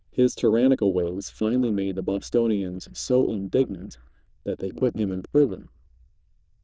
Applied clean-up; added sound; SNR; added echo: neural diffusion model UNIVERSE++.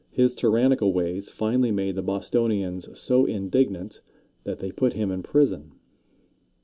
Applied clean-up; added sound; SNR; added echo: none; none; none; none.